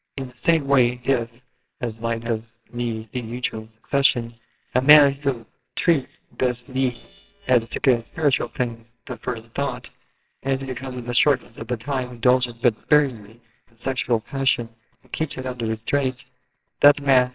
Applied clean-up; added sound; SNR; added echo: neural separator model SepFormer WHAMR!.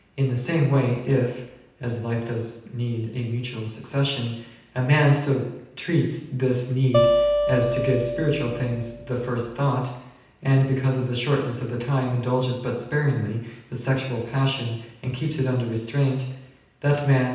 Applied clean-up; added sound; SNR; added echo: none; Acoustic guitar; 1 dB; reverberation time 0.9 s.